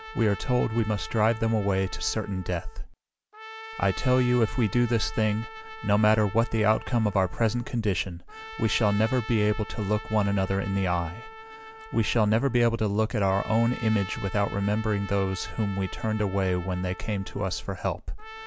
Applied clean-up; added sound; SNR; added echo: none; Trumpet; 16 dB; none.